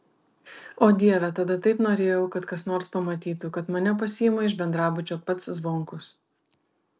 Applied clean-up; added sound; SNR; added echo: none; none; none; none.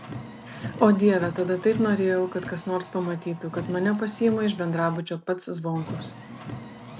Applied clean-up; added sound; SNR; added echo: none; Car; 13 dB; none.